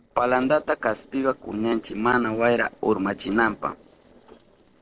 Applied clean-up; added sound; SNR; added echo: neural separator model SepFormer DNS4.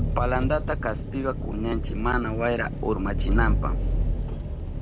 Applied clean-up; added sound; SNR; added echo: none; Engine; -3 dB; none.